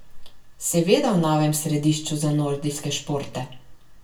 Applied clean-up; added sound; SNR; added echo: none; none; none; reverberation time 0.2 s.